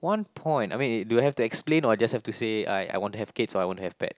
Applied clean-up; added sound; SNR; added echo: none; none; none; none.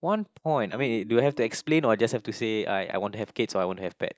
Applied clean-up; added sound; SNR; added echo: neural mask model DeepFilterNet 3.